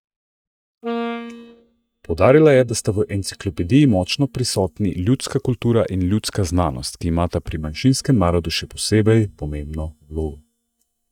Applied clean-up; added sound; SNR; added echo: neural mask model DeepFilterNet 3.